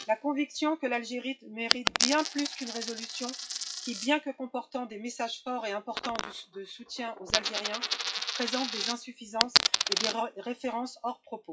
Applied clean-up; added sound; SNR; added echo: classical method WPE with log-MMSE.